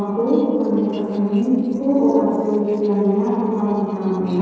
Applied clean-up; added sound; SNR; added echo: neural separator model SepFormer DNS4.